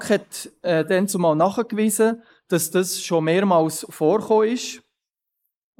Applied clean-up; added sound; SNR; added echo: neural mask model Resemble Enhance denoiser.